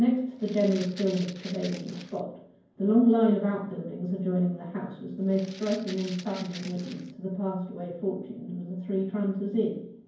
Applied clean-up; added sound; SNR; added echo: none; Rattle (instrument); 18 dB; reverberation time 0.9 s.